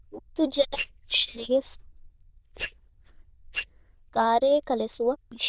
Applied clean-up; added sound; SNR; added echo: neural diffusion model UNIVERSE++.